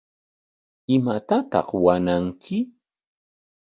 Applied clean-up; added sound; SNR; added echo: none; none; none; none.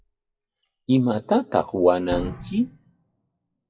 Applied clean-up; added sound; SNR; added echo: classical method WPE with log-MMSE.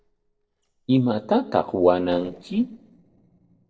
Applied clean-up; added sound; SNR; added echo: neural separator model SepFormer DNS4.